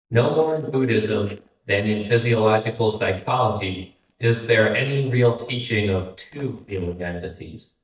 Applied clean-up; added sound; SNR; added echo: neural mask model DeepFilterNet 3.